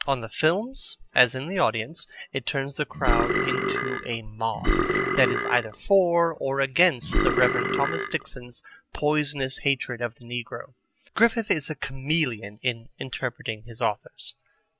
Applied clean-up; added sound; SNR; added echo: none; Burping, eructation; -1 dB; none.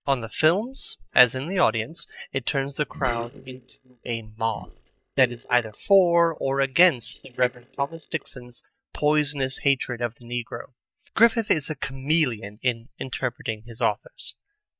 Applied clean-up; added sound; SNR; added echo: neural mask model DeepFilterNet 3.